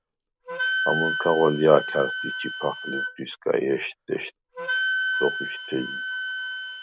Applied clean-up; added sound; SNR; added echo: none; Wind instrument, woodwind instrument; 3 dB; none.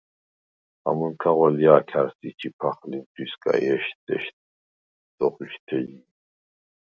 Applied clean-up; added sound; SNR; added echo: none; none; none; none.